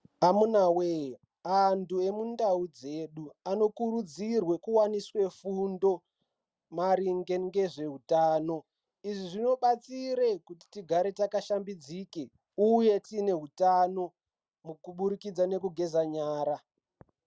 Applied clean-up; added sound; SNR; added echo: none; none; none; none.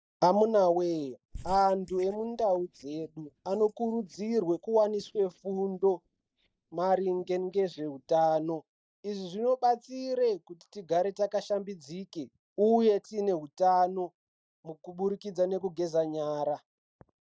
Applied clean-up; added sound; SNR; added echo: neural mask model DeepFilterNet 3.